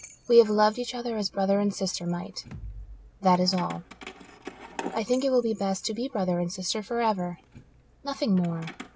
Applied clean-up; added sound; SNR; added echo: none; Bass drum + Keys jangling; 17 dB; none.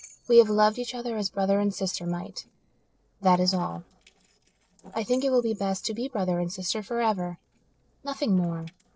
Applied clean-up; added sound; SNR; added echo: neural separator model SepFormer DNS4.